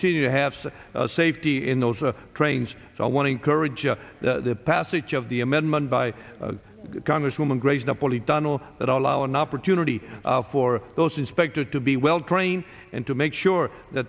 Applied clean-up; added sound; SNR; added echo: none; none; none; none.